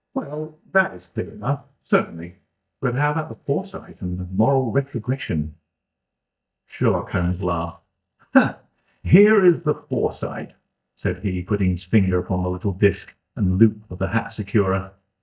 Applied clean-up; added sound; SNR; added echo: neural mask model DeepFilterNet 3.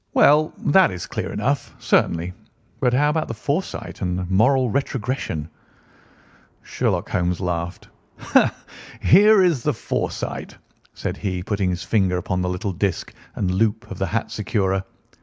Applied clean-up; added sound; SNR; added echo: none; none; none; none.